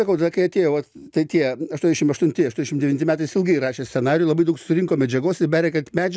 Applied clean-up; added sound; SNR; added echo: none; none; none; none.